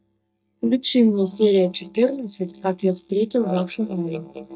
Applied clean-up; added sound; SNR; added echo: neural mask model DeepFilterNet 3.